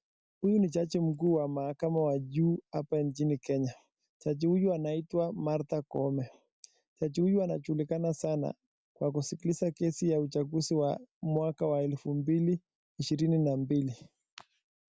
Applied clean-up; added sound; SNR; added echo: none; none; none; none.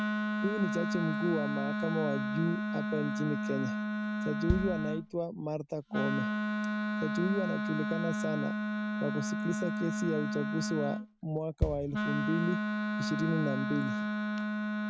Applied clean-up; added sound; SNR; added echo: none; Wind instrument, woodwind instrument + Bass drum; -2 dB; none.